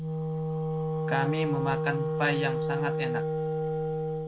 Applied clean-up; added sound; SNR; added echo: none; Wind instrument, woodwind instrument; -4 dB; none.